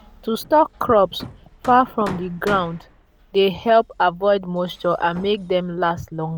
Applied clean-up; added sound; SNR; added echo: none; Hammer; 19 dB; none.